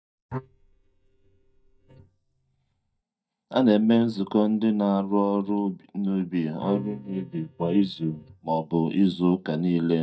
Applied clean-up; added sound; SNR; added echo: neural mask model DeepFilterNet 3.